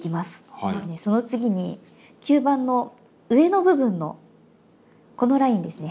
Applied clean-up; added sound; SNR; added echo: none; none; none; none.